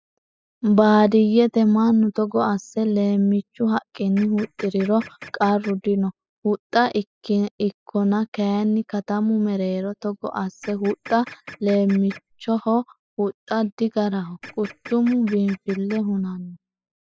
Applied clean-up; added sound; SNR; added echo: classical method spectral subtraction.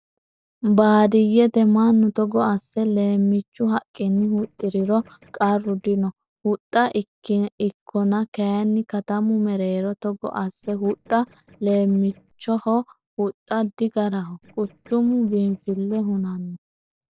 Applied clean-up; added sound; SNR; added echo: neural separator model SepFormer DNS4.